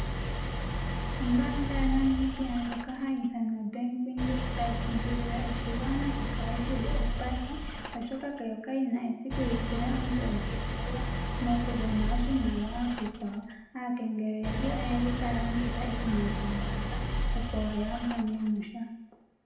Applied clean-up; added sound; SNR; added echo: none; Idling; 0 dB; reverberation time 0.8 s.